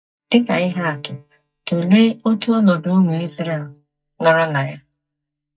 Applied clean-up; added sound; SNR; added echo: neural mask model DeepFilterNet 3.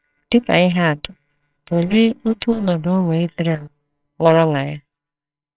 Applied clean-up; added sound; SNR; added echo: neural separator model SepFormer WHAMR!.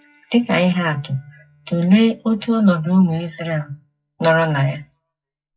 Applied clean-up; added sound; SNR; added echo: classical method WPE with log-MMSE.